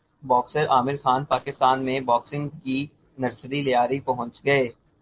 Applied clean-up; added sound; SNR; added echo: neural separator model SepFormer DNS4.